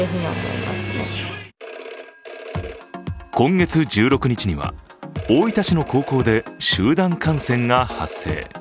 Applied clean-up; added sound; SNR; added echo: none; Telephone; 15 dB; none.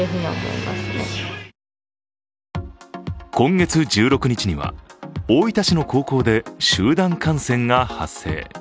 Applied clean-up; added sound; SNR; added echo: none; none; none; none.